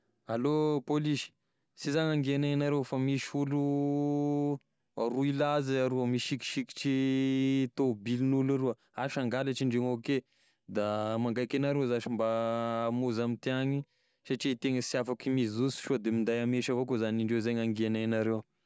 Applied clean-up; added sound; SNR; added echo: none; none; none; none.